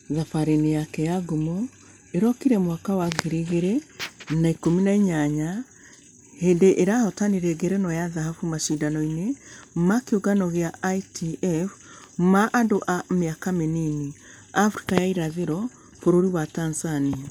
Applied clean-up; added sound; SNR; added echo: none; none; none; none.